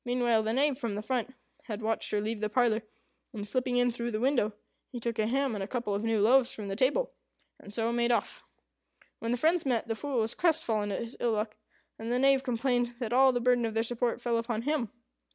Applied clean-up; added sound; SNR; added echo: none; none; none; none.